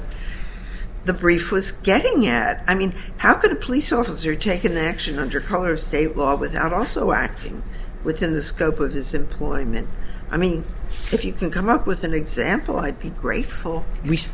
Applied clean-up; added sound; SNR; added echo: none; none; none; none.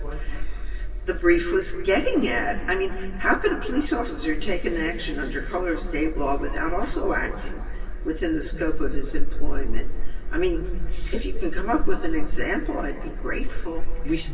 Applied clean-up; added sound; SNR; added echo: none; none; none; reverberation time 2.4 s.